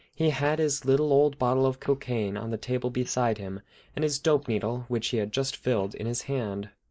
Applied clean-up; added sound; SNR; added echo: neural mask model Resemble Enhance denoiser.